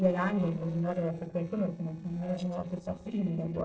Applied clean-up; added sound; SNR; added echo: neural separator model SepFormer DNS4.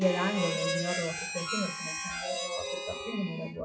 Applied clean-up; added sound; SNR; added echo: classical method WPE with log-MMSE.